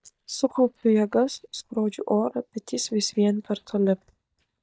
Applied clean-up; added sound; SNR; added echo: neural mask model DeepFilterNet 3.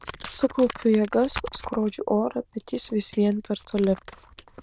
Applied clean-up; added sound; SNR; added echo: neural diffusion model UNIVERSE++.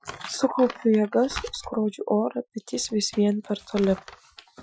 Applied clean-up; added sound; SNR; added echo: classical method Wiener filter.